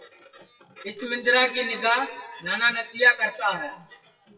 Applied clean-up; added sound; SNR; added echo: classical method WPE with log-MMSE.